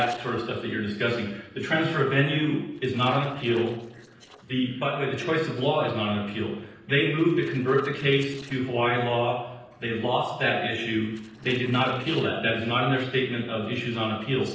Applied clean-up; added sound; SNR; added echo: neural separator model SepFormer DNS4.